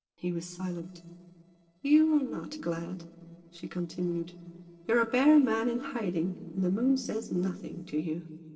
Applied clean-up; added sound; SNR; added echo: neural separator model SepFormer DNS4.